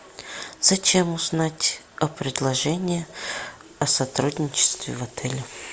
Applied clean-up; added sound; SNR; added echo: none; none; none; none.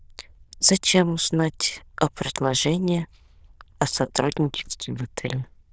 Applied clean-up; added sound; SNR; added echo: neural diffusion model UNIVERSE++.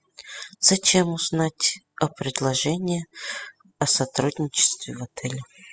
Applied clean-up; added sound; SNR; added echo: classical method spectral subtraction.